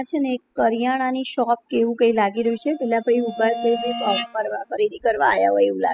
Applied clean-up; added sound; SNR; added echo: classical method spectral subtraction.